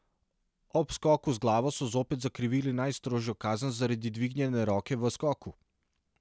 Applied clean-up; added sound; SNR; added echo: none; none; none; none.